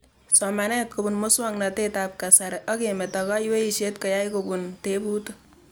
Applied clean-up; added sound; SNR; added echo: none; none; none; none.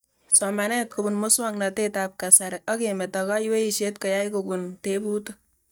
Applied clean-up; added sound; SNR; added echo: neural mask model DeepFilterNet 3.